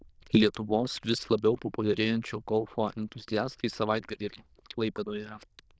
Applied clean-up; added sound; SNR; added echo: neural diffusion model UNIVERSE++.